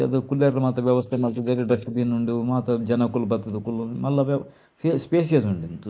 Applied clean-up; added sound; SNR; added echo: neural mask model Resemble Enhance denoiser.